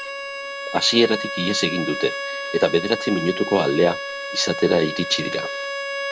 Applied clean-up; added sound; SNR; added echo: none; Bowed string instrument; 7 dB; none.